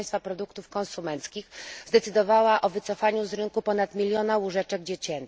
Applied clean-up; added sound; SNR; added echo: none; none; none; none.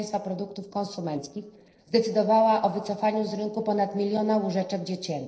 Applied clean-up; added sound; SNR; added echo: neural separator model SepFormer DNS4.